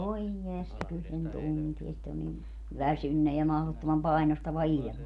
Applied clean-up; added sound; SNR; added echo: none; none; none; none.